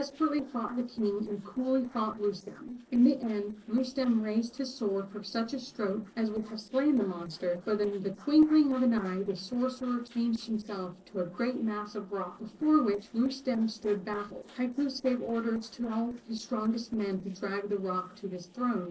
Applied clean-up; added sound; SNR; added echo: neural separator model SepFormer DNS4.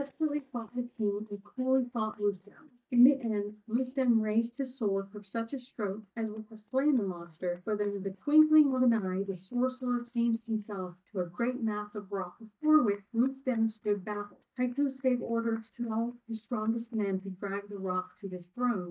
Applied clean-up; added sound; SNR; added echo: neural mask model DeepFilterNet 3.